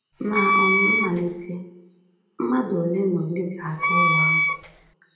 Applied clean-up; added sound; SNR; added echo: none; Wind instrument, woodwind instrument; -4 dB; reverberation time 0.7 s.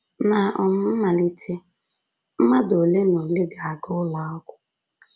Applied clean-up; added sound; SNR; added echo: none; none; none; none.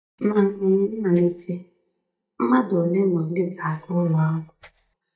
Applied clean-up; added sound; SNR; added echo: neural mask model DeepFilterNet 3.